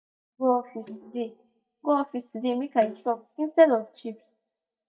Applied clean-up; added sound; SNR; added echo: neural mask model DeepFilterNet 3.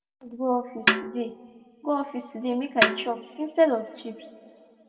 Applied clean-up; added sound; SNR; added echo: none; Snare drum; 1 dB; reverberation time 1.7 s.